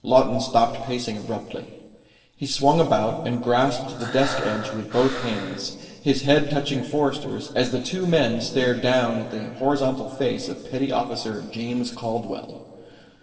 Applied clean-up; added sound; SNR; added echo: neural separator model SepFormer DNS4.